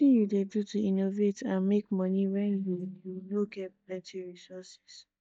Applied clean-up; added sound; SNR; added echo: neural mask model DeepFilterNet 3.